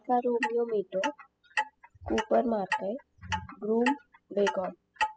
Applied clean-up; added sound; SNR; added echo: classical method spectral subtraction.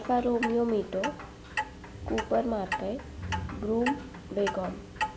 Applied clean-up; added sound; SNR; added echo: none; Clock; 6 dB; none.